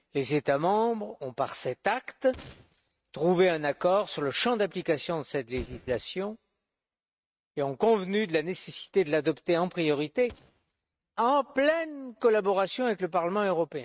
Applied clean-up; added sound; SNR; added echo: neural mask model RNNoise.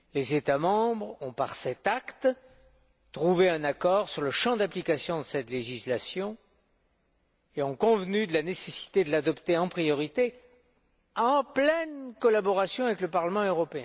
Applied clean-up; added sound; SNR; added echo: none; none; none; none.